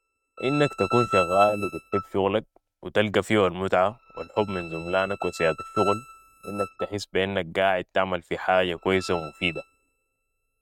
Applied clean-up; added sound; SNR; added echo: neural mask model RNNoise.